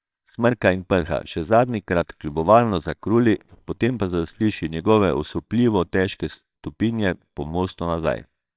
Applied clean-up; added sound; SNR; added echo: neural separator model SepFormer WHAMR!.